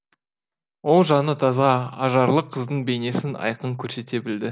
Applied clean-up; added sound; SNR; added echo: none; none; none; none.